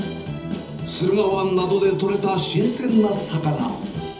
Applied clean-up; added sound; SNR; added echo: none; none; none; reverberation time 1.2 s.